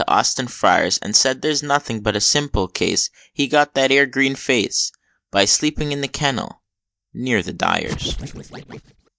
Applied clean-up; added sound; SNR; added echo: neural mask model DeepFilterNet 3.